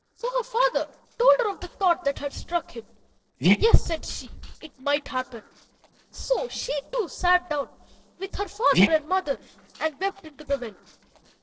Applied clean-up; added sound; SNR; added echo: neural separator model SepFormer DNS4.